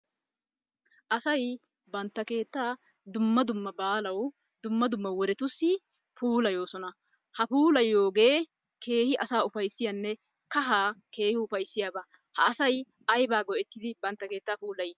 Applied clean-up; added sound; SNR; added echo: none; none; none; none.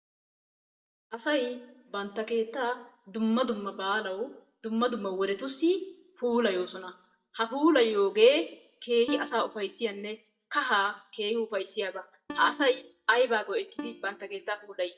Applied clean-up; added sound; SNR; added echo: neural mask model DeepFilterNet 3.